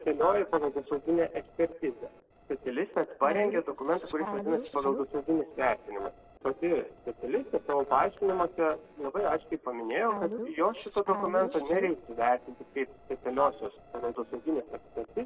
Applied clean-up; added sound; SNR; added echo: neural separator model SepFormer DNS4.